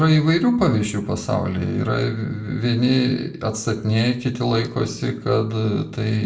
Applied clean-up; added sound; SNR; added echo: none; none; none; reverberation time 0.4 s.